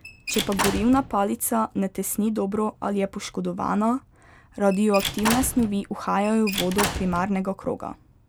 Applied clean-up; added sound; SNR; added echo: none; Squeak / Slam / Wood; 5 dB; none.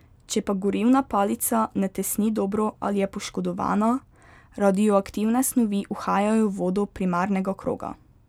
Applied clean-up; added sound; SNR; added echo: none; none; none; none.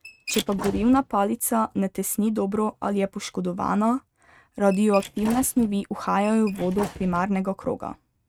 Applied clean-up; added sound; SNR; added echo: neural mask model RNNoise.